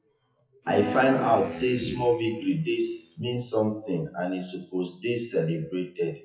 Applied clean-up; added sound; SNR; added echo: classical method WPE with log-MMSE.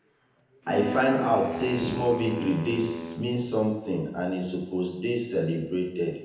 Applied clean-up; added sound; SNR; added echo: none; Wind instrument, woodwind instrument; 8 dB; reverberation time 0.9 s.